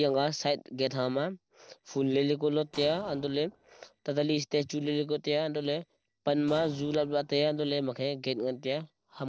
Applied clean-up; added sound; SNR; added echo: neural separator model SepFormer DNS4.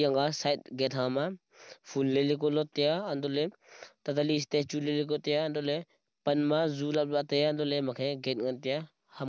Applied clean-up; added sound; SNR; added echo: none; none; none; none.